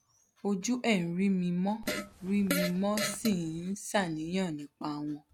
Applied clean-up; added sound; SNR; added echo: none; Fart; 5 dB; none.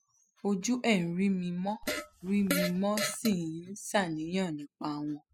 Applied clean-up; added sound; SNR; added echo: classical method spectral subtraction.